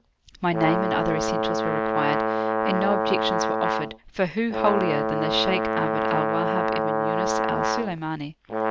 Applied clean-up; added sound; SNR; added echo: none; Brass instrument; -3 dB; none.